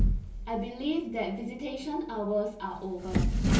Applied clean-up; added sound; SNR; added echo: none; Sliding door; -3 dB; reverberation time 0.3 s.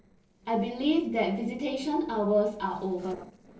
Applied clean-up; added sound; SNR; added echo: neural separator model SepFormer DNS4.